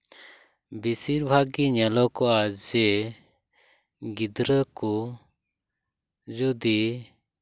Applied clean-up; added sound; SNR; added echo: none; none; none; none.